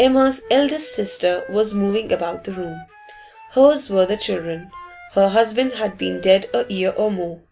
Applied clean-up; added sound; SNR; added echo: none; Wind instrument, woodwind instrument; 20 dB; none.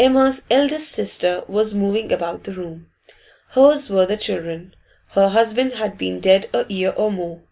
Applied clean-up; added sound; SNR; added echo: none; none; none; none.